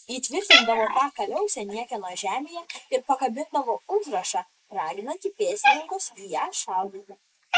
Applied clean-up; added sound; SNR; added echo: neural mask model Resemble Enhance denoiser.